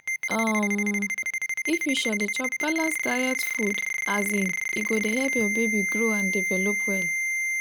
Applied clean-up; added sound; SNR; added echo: none; Ringtone; -1 dB; none.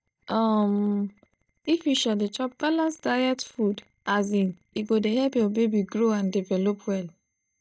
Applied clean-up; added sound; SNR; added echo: neural mask model DeepFilterNet 3.